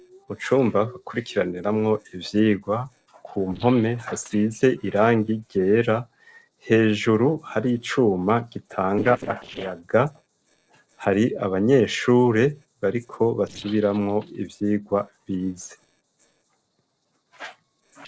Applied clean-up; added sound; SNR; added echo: neural separator model SepFormer DNS4.